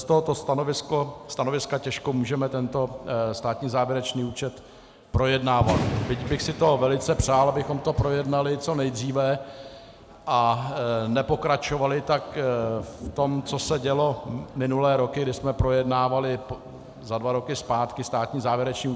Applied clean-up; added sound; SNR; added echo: none; Thunder; 13 dB; none.